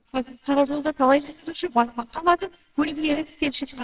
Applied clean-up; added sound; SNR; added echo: neural separator model SepFormer WHAMR!.